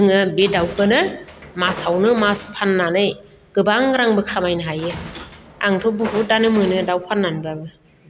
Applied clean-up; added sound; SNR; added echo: none; Train; 17 dB; none.